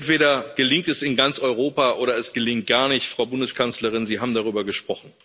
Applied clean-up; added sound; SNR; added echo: none; none; none; none.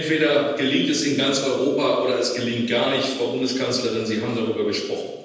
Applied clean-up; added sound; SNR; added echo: none; none; none; reverberation time 1.1 s.